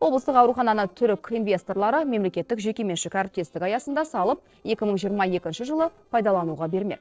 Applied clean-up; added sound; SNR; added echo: neural separator model SepFormer DNS4.